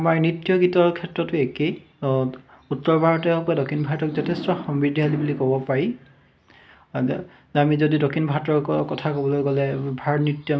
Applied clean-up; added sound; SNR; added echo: none; none; none; none.